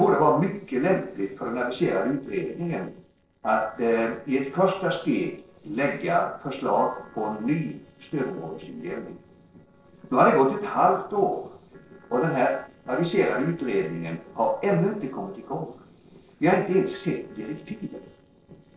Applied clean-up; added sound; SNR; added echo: neural separator model SepFormer DNS4.